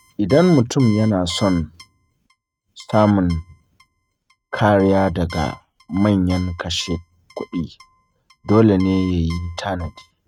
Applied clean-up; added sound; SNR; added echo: neural mask model RNNoise.